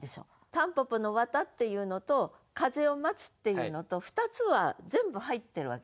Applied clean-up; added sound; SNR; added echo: none; none; none; none.